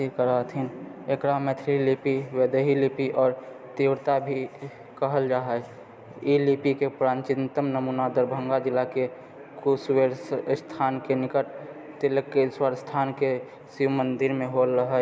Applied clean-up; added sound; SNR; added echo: none; none; none; none.